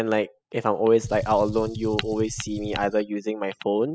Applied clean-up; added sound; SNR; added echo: classical method spectral subtraction.